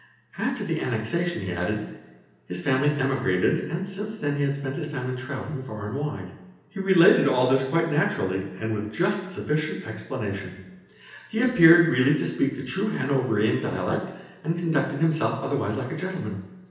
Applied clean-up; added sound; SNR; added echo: none; none; none; reverberation time 0.9 s.